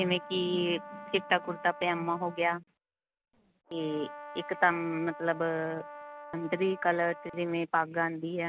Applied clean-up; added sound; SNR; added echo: none; Brass instrument; 15 dB; none.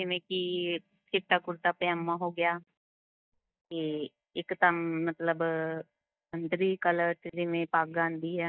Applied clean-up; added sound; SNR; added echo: neural mask model DeepFilterNet 3.